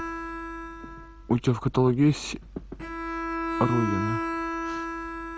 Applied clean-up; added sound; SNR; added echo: none; Bowed string instrument; 5 dB; none.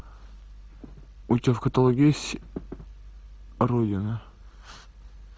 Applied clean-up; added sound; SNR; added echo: none; none; none; none.